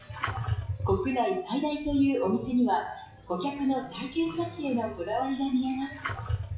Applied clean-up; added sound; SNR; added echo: classical method WPE with log-MMSE.